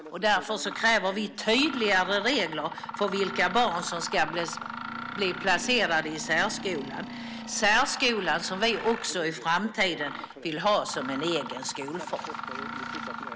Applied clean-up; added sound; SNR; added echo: none; Mechanisms; 11 dB; none.